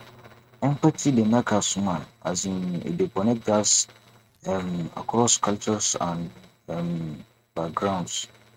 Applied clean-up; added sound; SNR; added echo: neural mask model RNNoise.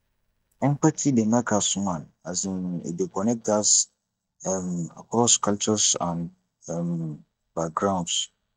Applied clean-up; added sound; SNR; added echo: neural mask model DeepFilterNet 3.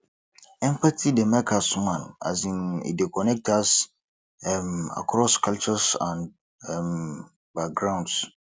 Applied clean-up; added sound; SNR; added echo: none; none; none; none.